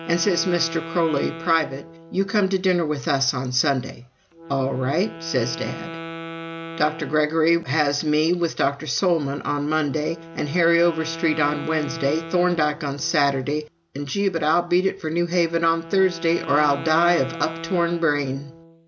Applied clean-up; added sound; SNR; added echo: none; Wind instrument, woodwind instrument; 14 dB; none.